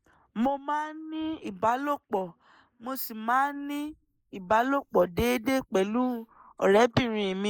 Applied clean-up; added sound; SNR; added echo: neural mask model Resemble Enhance denoiser.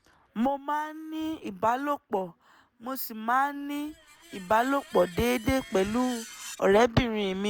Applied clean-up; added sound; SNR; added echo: none; Screech; 18 dB; none.